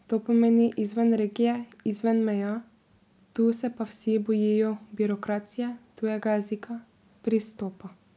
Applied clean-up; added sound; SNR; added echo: none; none; none; none.